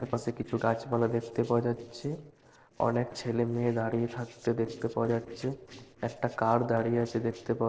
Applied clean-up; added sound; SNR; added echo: neural separator model SepFormer DNS4.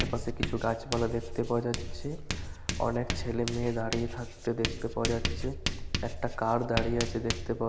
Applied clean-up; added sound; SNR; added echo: none; Writing; 2 dB; none.